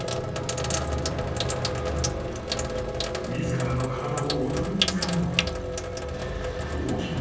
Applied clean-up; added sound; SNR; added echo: none; Sink (filling or washing); 2 dB; reverberation time 1.1 s.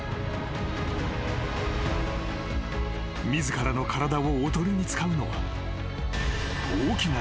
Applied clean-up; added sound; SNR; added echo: none; none; none; none.